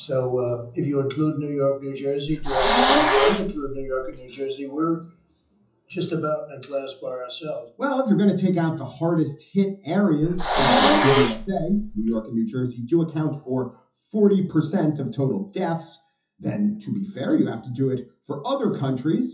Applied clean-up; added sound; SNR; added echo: classical method WPE with log-MMSE.